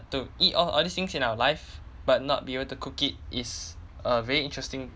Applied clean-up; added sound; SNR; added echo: none; none; none; none.